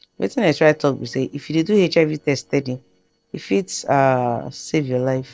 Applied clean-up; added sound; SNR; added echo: neural separator model SepFormer DNS4.